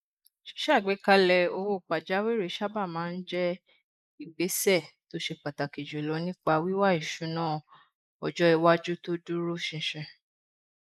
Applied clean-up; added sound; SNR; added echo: neural mask model Resemble Enhance denoiser.